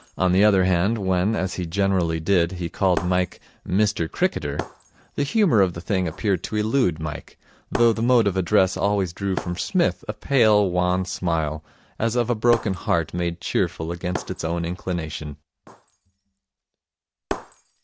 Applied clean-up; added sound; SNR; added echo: none; Shatter; 16 dB; none.